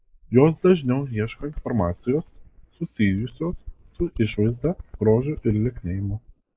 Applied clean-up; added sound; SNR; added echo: neural mask model Resemble Enhance denoiser.